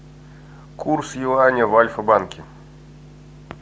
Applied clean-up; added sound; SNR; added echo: none; none; none; none.